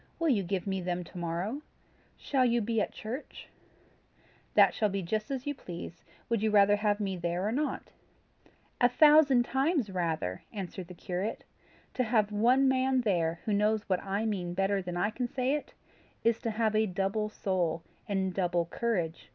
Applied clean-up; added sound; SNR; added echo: none; none; none; none.